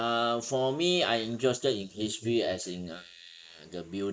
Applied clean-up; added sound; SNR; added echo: neural mask model Resemble Enhance denoiser.